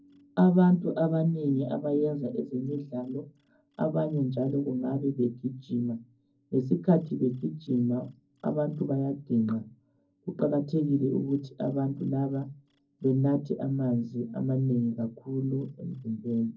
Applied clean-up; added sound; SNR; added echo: neural separator model SepFormer DNS4.